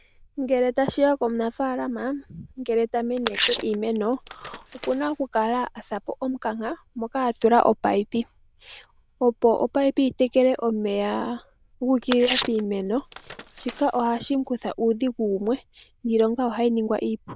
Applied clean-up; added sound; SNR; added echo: neural diffusion model UNIVERSE++.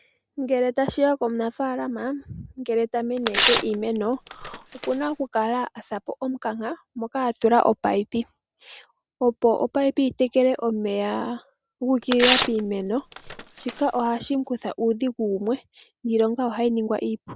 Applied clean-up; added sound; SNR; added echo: none; Tearing; 4 dB; none.